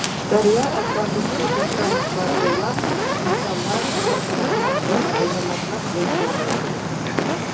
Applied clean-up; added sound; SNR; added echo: none; Fire; -4 dB; reverberation time 0.2 s.